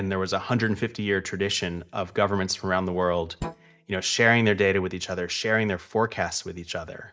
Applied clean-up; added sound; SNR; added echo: neural mask model DeepFilterNet 3.